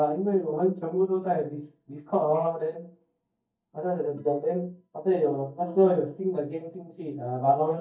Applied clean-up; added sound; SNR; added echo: neural mask model DeepFilterNet 3.